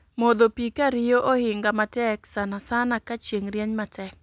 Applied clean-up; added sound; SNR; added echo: none; none; none; none.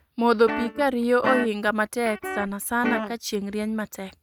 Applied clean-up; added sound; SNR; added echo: neural mask model RNNoise.